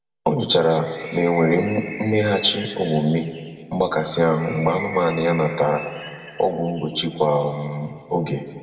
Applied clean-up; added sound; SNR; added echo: none; Bird; 16 dB; reverberation time 1.9 s.